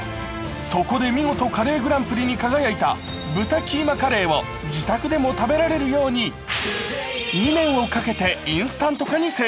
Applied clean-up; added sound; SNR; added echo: none; Piano; 19 dB; none.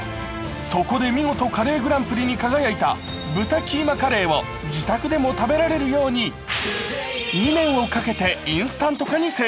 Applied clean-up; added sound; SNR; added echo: none; none; none; none.